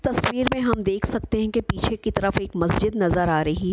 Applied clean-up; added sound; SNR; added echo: none; none; none; none.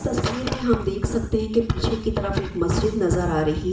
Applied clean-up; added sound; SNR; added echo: none; none; none; reverberation time 0.8 s.